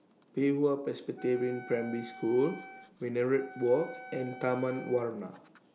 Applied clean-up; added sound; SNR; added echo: none; Wind instrument, woodwind instrument; 17 dB; none.